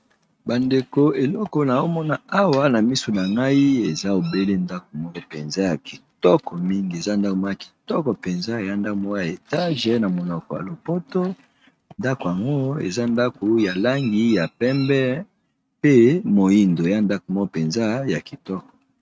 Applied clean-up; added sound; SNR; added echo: neural mask model RNNoise.